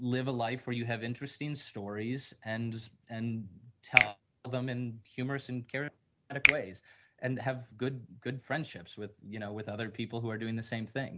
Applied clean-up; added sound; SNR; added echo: none; Finger snapping; -2 dB; none.